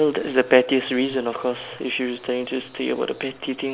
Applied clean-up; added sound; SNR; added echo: none; none; none; none.